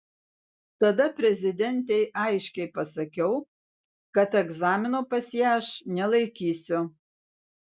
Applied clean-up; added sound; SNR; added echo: none; none; none; none.